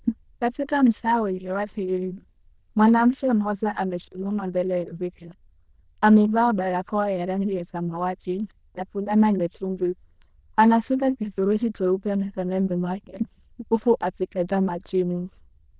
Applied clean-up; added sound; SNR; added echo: neural diffusion model UNIVERSE++.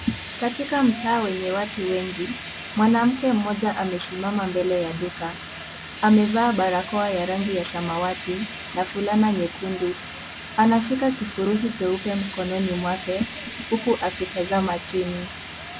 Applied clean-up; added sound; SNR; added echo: none; Fire; 12 dB; none.